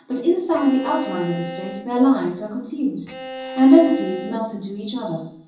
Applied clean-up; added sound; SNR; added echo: none; Bowed string instrument; 14 dB; reverberation time 0.7 s.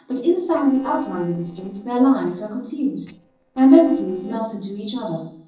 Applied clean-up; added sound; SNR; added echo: neural separator model SepFormer DNS4.